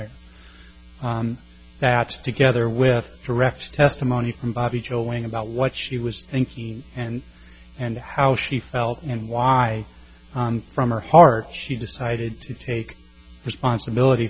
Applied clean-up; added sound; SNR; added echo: none; none; none; none.